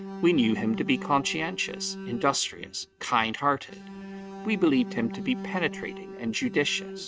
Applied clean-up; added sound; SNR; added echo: neural mask model RNNoise.